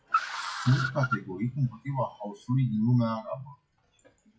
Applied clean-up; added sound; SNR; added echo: classical method WPE with log-MMSE.